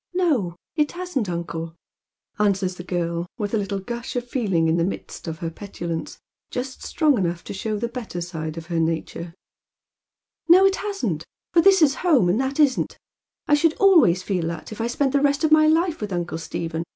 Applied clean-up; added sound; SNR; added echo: none; none; none; none.